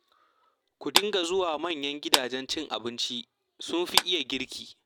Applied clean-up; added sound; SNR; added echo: none; Clapping; 0 dB; none.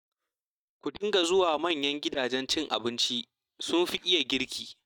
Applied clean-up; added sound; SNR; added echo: neural mask model DeepFilterNet 3.